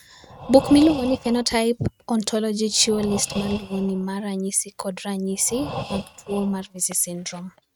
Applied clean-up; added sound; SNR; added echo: neural mask model RNNoise.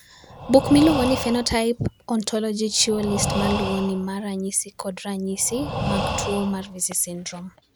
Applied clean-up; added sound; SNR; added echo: none; Breathing; 7 dB; none.